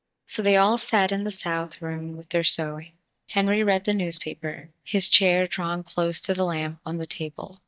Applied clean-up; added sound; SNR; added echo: neural mask model DeepFilterNet 3.